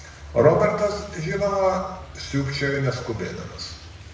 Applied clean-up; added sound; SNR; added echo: none; Truck; 17 dB; reverberation time 0.8 s.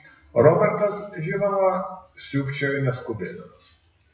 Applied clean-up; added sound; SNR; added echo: classical method WPE with log-MMSE.